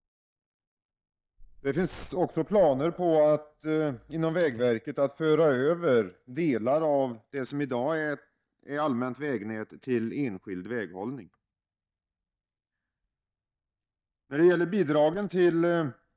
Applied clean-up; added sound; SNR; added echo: neural mask model DeepFilterNet 3.